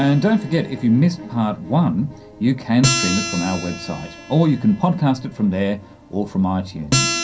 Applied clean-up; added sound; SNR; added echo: none; Acoustic guitar; 8 dB; reverberation time 0.3 s.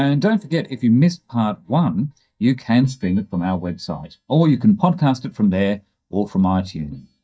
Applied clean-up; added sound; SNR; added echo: neural mask model DeepFilterNet 3.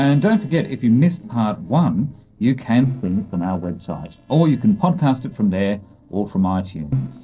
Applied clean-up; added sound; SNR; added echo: neural separator model SepFormer DNS4.